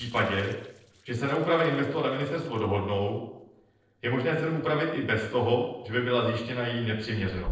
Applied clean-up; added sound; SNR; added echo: neural separator model SepFormer DNS4.